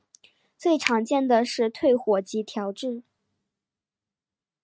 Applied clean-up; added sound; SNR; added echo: neural mask model RNNoise.